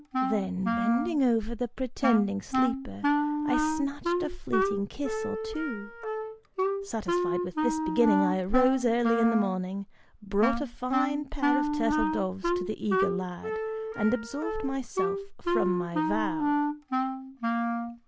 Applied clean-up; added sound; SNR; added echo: none; Wind instrument, woodwind instrument; 0 dB; none.